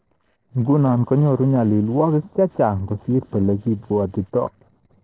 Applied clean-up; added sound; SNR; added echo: neural separator model SepFormer DNS4.